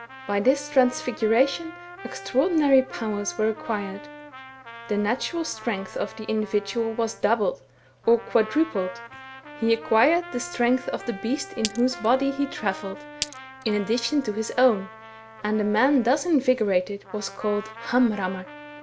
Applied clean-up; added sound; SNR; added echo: none; Glass + Trumpet; 16 dB; none.